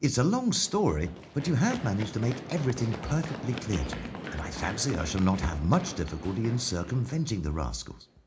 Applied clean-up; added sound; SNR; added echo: none; Run; 12 dB; reverberation time 0.4 s.